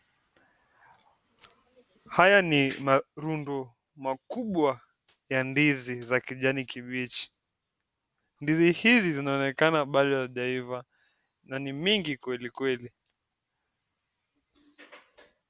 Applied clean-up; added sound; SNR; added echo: none; none; none; none.